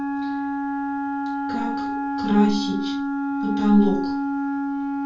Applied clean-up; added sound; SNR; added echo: none; Wind instrument, woodwind instrument; 0 dB; reverberation time 0.3 s.